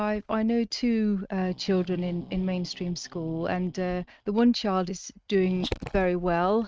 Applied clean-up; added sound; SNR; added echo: neural mask model RNNoise.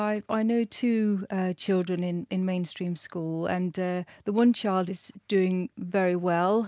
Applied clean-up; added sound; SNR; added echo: none; none; none; none.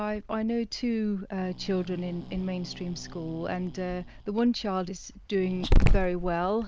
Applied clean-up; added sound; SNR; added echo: none; Growling; -1 dB; none.